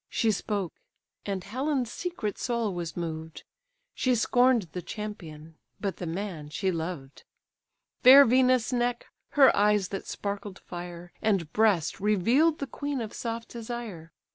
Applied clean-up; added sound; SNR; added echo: none; none; none; none.